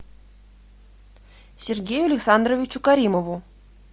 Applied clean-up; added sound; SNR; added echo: none; none; none; none.